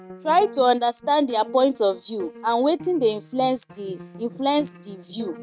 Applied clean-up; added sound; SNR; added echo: neural mask model RNNoise.